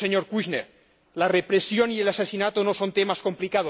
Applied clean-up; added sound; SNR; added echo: none; none; none; none.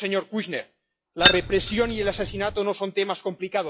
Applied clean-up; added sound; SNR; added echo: classical method log-MMSE.